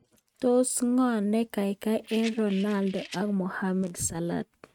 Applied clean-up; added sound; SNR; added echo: neural mask model RNNoise.